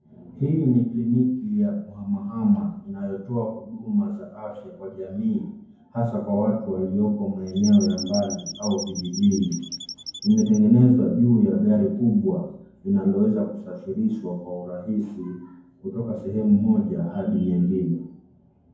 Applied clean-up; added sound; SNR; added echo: none; Squeak / Chirp, tweet; 14 dB; reverberation time 0.9 s.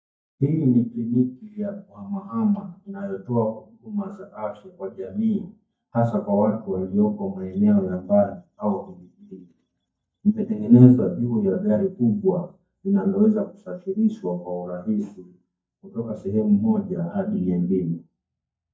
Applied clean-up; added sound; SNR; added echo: neural mask model DeepFilterNet 3.